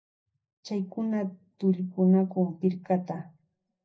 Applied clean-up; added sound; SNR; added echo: none; none; none; reverberation time 0.5 s.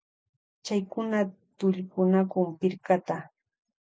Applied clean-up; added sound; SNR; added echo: none; none; none; none.